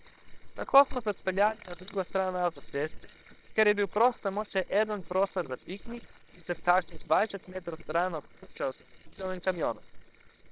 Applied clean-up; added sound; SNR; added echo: neural separator model SepFormer WHAM!.